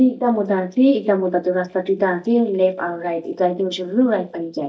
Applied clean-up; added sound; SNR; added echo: neural mask model DeepFilterNet 3.